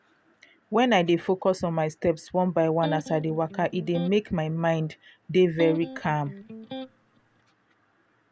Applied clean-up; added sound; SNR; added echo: none; Electric guitar; 12 dB; none.